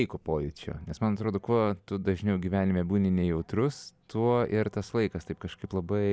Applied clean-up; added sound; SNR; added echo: none; none; none; none.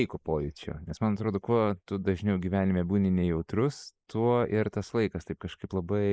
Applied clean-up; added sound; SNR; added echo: neural mask model Resemble Enhance denoiser.